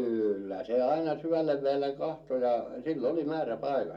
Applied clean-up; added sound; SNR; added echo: none; none; none; reverberation time 0.2 s.